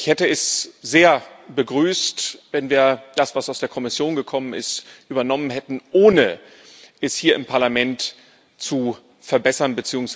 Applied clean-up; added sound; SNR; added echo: none; none; none; none.